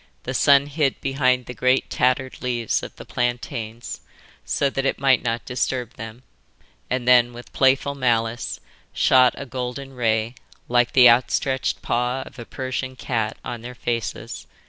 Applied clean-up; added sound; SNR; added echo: none; none; none; none.